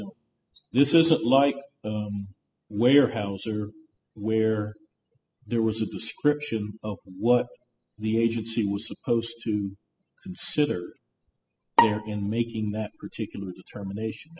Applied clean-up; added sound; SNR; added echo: classical method spectral subtraction.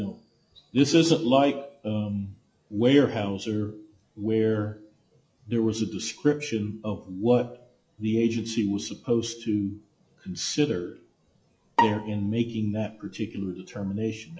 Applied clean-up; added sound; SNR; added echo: classical method log-MMSE.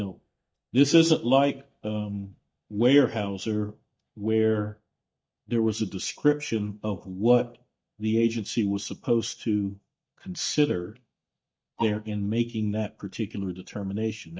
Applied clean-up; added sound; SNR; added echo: neural mask model DeepFilterNet 3.